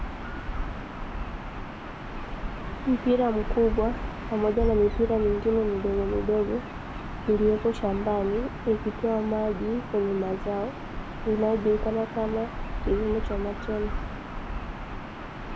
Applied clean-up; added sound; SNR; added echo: none; Gull, seagull / Ocean; 5 dB; none.